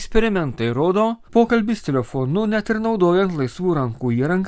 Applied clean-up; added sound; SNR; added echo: none; none; none; none.